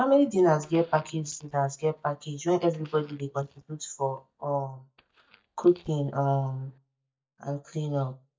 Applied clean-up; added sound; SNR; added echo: neural mask model DeepFilterNet 3.